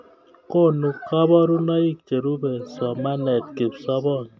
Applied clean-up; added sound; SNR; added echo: none; none; none; none.